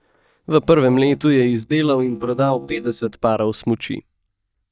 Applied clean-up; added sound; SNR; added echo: neural mask model DeepFilterNet 3.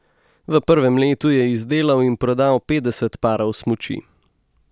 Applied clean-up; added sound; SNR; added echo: none; none; none; none.